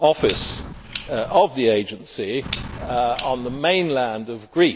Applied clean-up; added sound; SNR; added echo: none; Clock; 11 dB; none.